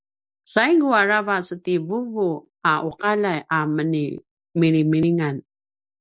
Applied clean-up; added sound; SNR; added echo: none; none; none; none.